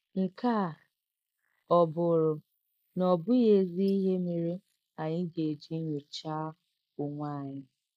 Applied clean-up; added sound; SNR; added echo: neural mask model Resemble Enhance denoiser.